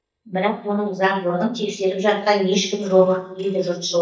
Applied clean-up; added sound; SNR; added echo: neural mask model DeepFilterNet 3.